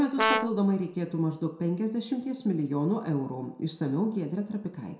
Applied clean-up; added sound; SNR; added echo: none; Brass instrument; 1 dB; reverberation time 0.5 s.